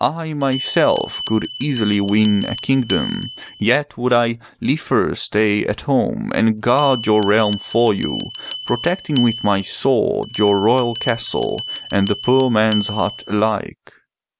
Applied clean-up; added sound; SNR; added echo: none; Bell; 12 dB; none.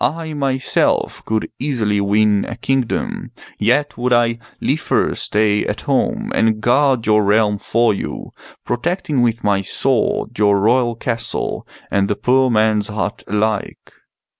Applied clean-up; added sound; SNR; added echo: none; none; none; none.